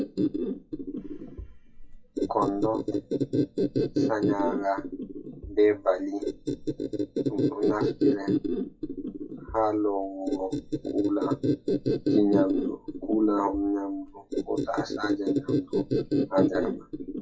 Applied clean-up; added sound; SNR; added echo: classical method WPE with log-MMSE.